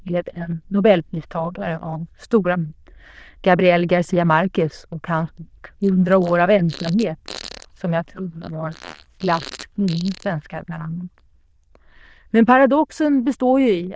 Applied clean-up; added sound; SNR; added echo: neural diffusion model UNIVERSE++.